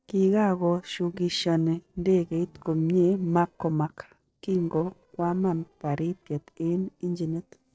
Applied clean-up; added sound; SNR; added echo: neural separator model SepFormer DNS4.